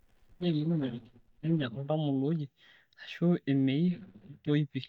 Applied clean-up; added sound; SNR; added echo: neural mask model DeepFilterNet 3.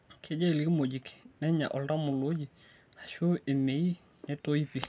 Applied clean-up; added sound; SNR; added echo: none; none; none; none.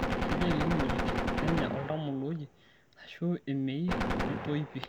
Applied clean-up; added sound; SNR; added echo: none; Gunshot, gunfire; -1 dB; none.